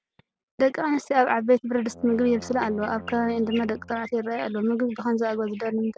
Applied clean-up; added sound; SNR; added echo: none; Brass instrument; 19 dB; none.